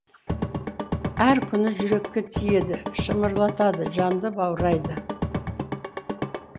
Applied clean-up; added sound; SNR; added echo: none; Drum / Drum kit; 5 dB; none.